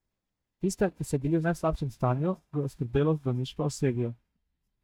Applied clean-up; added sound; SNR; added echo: neural mask model DeepFilterNet 3.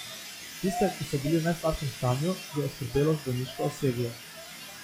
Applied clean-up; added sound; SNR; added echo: classical method log-MMSE.